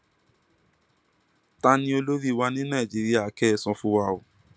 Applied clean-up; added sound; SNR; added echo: none; none; none; none.